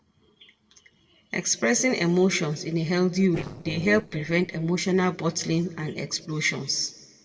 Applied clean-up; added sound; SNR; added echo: neural separator model SepFormer DNS4.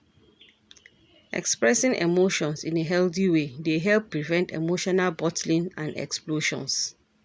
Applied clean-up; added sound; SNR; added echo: none; none; none; none.